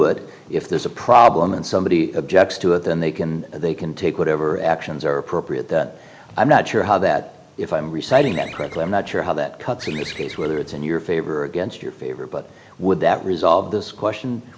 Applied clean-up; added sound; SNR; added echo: none; Bird; 16 dB; none.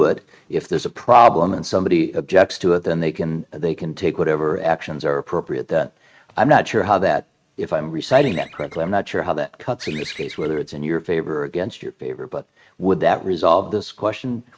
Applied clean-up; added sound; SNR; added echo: neural mask model RNNoise.